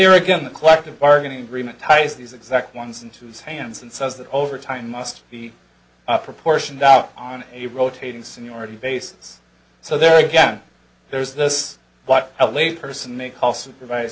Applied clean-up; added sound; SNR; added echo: none; none; none; none.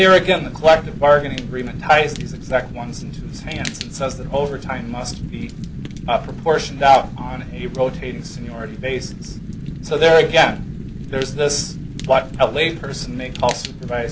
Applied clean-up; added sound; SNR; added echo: none; Fire; 10 dB; none.